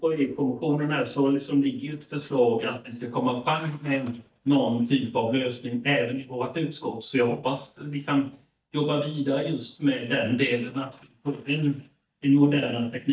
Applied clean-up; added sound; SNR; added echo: neural mask model DeepFilterNet 3.